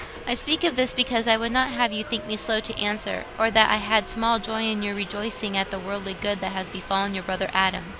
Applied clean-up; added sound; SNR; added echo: none; Subway, metro, underground; 14 dB; none.